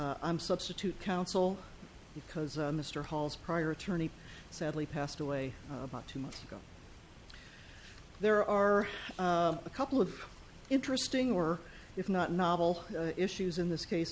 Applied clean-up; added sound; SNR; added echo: none; none; none; none.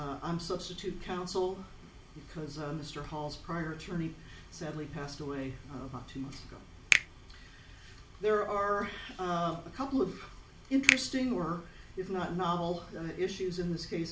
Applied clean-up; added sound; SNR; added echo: none; Finger snapping; 0 dB; reverberation time 0.4 s.